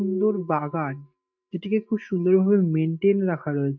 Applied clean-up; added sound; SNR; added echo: neural mask model DeepFilterNet 3.